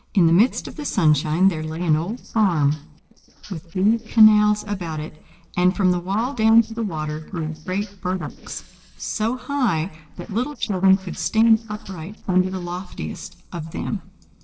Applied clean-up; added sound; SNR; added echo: neural separator model SepFormer DNS4.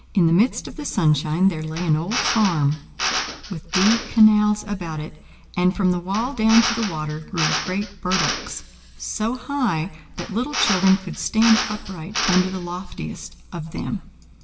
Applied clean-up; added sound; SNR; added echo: none; Drill; 6 dB; reverberation time 1.4 s.